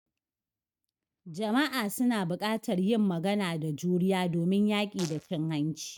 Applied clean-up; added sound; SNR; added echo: neural mask model RNNoise.